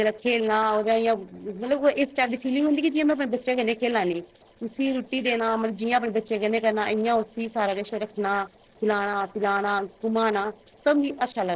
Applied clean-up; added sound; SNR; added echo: neural separator model SepFormer DNS4.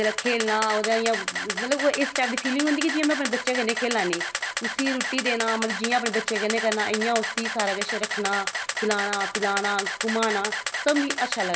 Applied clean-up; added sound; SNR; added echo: none; Camera; 3 dB; none.